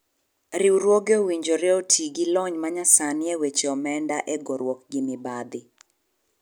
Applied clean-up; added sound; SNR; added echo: none; none; none; none.